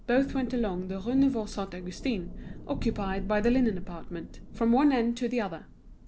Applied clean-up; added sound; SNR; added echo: none; Thunder / Rain; 10 dB; none.